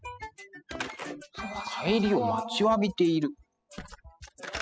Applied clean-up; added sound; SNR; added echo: classical method spectral subtraction.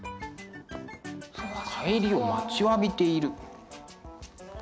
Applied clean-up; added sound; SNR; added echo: none; none; none; none.